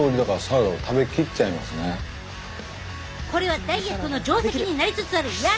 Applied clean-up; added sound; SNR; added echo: none; none; none; none.